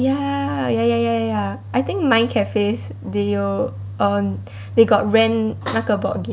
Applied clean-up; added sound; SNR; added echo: none; none; none; none.